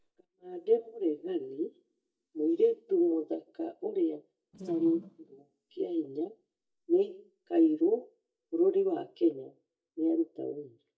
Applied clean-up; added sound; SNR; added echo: neural mask model DeepFilterNet 3.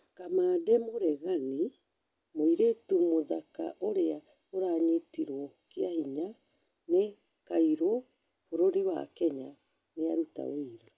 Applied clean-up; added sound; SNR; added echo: none; none; none; none.